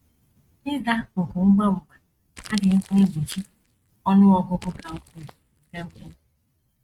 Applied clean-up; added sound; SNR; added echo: neural mask model RNNoise.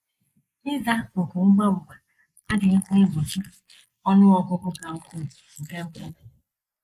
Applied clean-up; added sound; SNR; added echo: neural mask model Resemble Enhance denoiser.